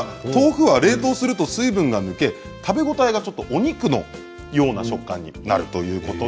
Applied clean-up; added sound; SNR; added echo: none; Brass instrument; 12 dB; none.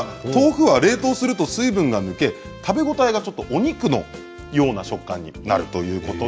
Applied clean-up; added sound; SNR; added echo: none; none; none; none.